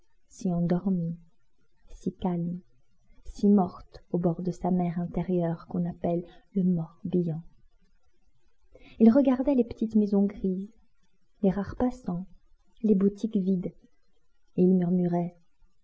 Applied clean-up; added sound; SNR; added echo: none; none; none; none.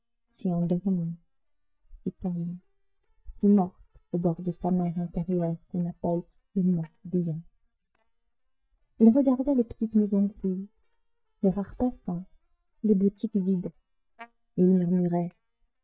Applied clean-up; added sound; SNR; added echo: neural mask model DeepFilterNet 3.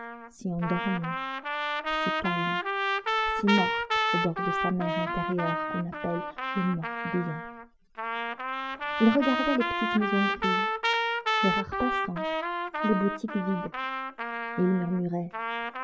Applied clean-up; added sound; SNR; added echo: none; Trumpet; -1 dB; none.